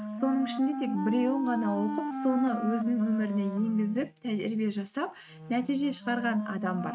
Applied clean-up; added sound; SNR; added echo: neural mask model RNNoise.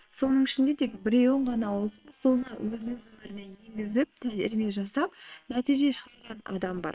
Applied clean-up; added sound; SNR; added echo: neural separator model SepFormer WHAM!.